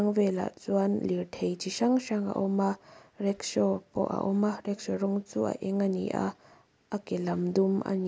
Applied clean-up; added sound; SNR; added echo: none; none; none; none.